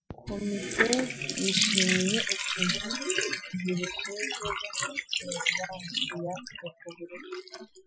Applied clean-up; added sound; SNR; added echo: classical method Wiener filter.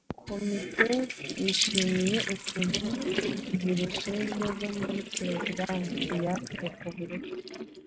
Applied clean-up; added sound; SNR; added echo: neural mask model RNNoise.